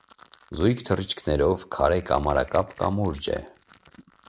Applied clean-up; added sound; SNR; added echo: neural mask model RNNoise.